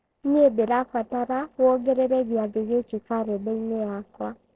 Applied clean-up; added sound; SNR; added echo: neural separator model SepFormer DNS4.